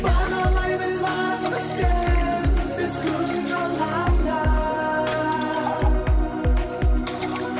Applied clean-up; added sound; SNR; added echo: none; Liquid; 17 dB; none.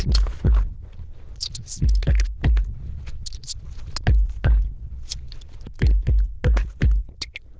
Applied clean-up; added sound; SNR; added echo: neural diffusion model UNIVERSE++.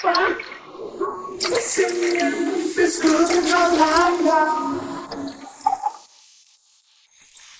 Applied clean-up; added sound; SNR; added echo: neural mask model Resemble Enhance denoiser.